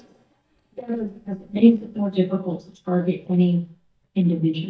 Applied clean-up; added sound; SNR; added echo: neural mask model DeepFilterNet 3.